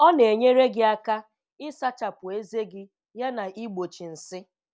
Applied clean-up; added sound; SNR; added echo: none; none; none; none.